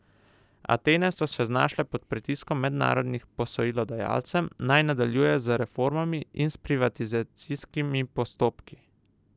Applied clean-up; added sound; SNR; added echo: none; none; none; none.